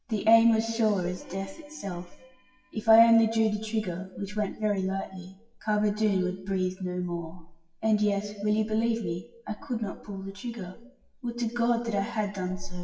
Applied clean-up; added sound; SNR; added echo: classical method WPE with log-MMSE.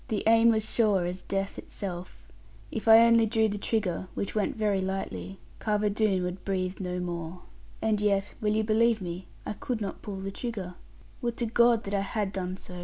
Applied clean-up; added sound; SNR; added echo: none; none; none; none.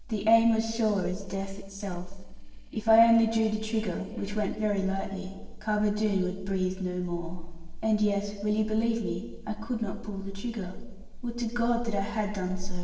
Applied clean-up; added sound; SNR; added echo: neural separator model SepFormer DNS4.